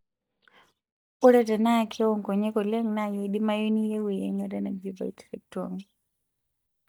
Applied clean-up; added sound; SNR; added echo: neural mask model DeepFilterNet 3.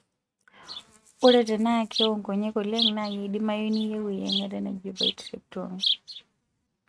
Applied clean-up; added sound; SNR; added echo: neural mask model RNNoise.